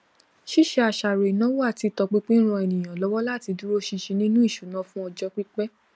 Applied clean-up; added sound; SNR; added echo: none; none; none; none.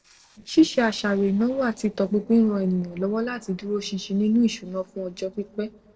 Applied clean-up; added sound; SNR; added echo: neural separator model SepFormer DNS4.